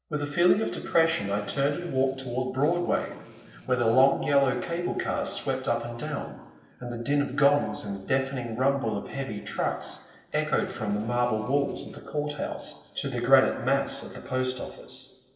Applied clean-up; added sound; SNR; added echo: neural separator model SepFormer DNS4.